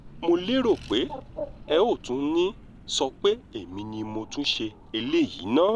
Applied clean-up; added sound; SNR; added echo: none; Accelerating, revving, vroom + Bird; 16 dB; none.